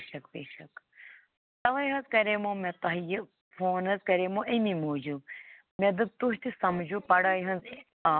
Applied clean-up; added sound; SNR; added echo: none; none; none; none.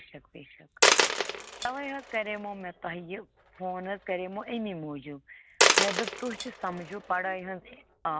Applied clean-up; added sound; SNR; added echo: none; Coin (dropping); -5 dB; none.